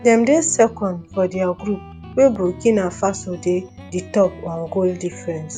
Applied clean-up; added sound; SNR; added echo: none; Guitar; 18 dB; none.